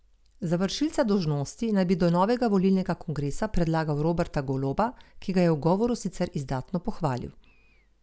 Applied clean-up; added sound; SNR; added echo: none; none; none; none.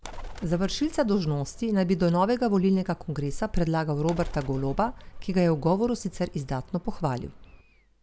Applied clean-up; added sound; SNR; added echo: none; Bird; 14 dB; none.